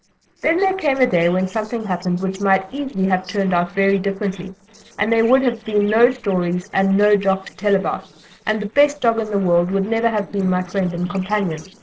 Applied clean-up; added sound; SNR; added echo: neural separator model SepFormer DNS4.